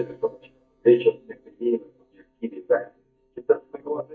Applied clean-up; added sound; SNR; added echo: neural mask model DeepFilterNet 3.